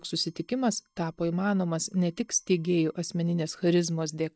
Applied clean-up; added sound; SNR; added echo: neural mask model DeepFilterNet 3.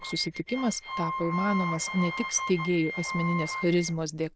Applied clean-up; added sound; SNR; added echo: neural diffusion model UNIVERSE++.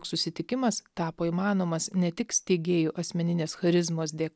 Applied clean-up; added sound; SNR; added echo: none; none; none; none.